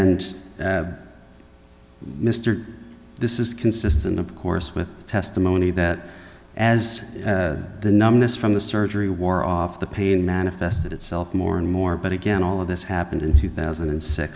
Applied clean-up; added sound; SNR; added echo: none; none; none; none.